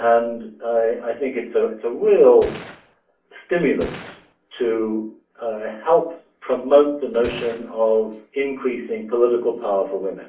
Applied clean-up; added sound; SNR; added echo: none; Gunshot, gunfire; 18 dB; reverberation time 0.4 s.